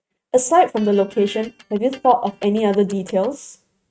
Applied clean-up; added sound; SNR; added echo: neural mask model RNNoise.